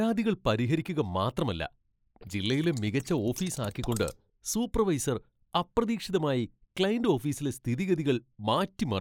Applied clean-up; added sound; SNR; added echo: neural mask model Resemble Enhance denoiser.